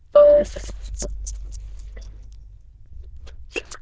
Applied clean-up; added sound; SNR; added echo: neural diffusion model UNIVERSE++.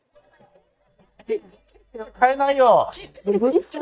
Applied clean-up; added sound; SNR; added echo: neural mask model DeepFilterNet 3.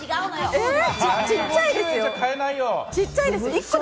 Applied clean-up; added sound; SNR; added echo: none; none; none; none.